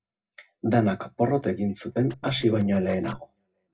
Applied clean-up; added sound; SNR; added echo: none; Scratching (performance technique); 20 dB; reverberation time 0.2 s.